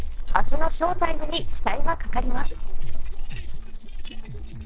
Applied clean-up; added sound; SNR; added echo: neural separator model SepFormer DNS4.